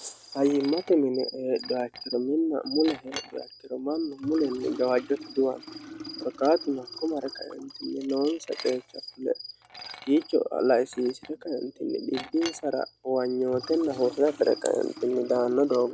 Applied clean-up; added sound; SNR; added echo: none; Liquid; 18 dB; none.